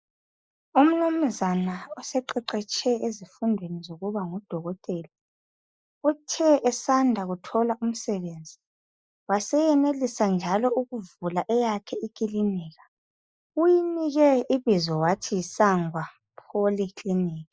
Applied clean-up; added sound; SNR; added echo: neural mask model Resemble Enhance denoiser.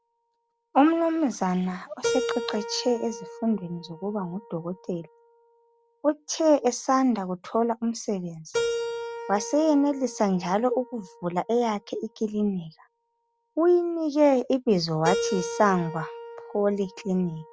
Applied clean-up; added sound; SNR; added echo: none; Keyboard (musical); 11 dB; none.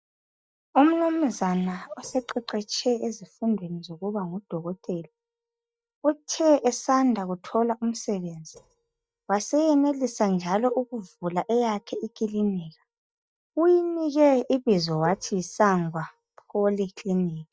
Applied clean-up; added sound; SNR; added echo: neural mask model DeepFilterNet 3.